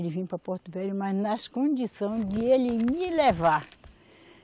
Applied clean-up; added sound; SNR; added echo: none; Tearing; 19 dB; none.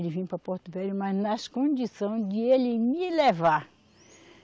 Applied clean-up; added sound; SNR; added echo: none; none; none; none.